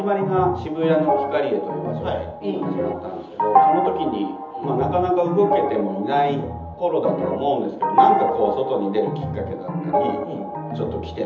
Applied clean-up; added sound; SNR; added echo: none; Organ; 1 dB; reverberation time 0.7 s.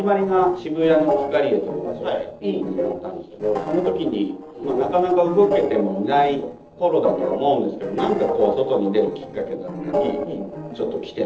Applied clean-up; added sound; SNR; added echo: neural separator model SepFormer DNS4.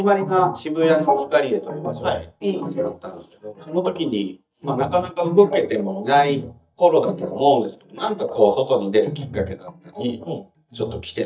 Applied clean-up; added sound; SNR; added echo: neural mask model DeepFilterNet 3.